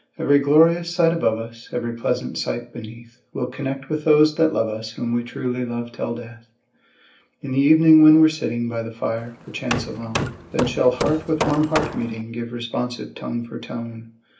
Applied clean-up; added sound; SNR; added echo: none; Hammer; 6 dB; reverberation time 0.3 s.